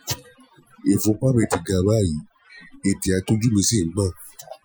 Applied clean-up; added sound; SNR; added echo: classical method Wiener filter.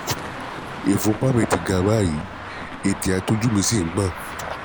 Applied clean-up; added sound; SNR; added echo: none; Traffic noise, roadway noise; 10 dB; none.